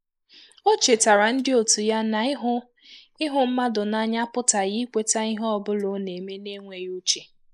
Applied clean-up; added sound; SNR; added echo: neural mask model Resemble Enhance denoiser.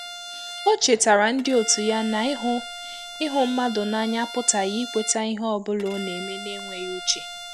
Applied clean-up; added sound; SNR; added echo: none; Bowed string instrument; 12 dB; none.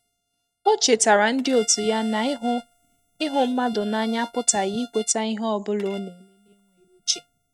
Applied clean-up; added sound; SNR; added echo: neural mask model RNNoise.